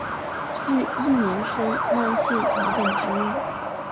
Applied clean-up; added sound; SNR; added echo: none; Truck; -2 dB; none.